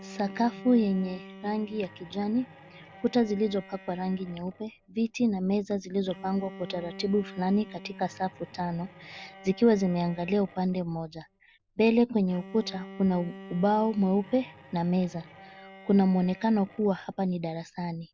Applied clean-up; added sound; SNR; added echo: none; Bowed string instrument; 19 dB; none.